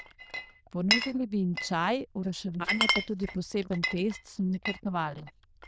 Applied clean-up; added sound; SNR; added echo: neural diffusion model UNIVERSE++.